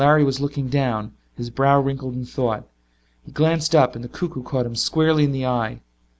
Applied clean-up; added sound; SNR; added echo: none; none; none; none.